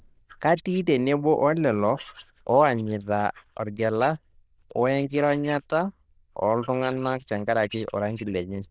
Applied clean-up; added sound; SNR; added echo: neural diffusion model UNIVERSE++.